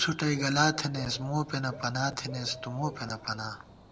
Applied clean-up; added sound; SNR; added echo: none; Bird / Dog; 16 dB; none.